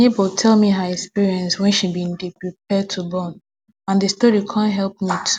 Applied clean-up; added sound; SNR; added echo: none; none; none; none.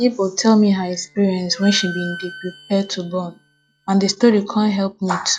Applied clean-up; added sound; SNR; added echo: classical method log-MMSE.